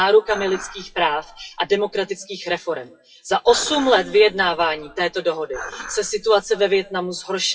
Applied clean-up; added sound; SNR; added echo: classical method WPE with log-MMSE.